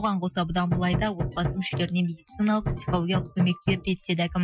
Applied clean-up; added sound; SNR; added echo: classical method Wiener filter.